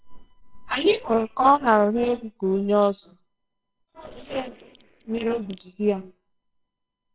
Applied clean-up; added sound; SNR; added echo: neural separator model SepFormer WHAMR!.